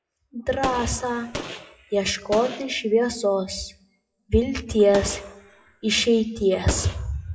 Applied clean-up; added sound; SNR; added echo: classical method WPE with log-MMSE.